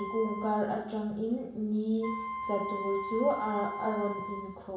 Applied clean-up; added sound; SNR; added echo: none; Wind instrument, woodwind instrument; 8 dB; reverberation time 0.7 s.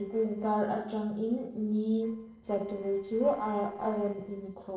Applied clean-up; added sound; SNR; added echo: neural separator model SepFormer DNS4.